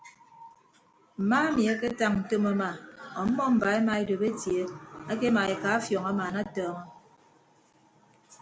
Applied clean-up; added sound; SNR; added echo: none; none; none; none.